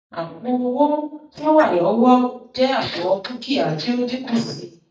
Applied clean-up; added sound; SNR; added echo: neural mask model DeepFilterNet 3.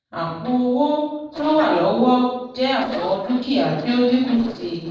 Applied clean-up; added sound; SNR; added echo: neural separator model SepFormer DNS4.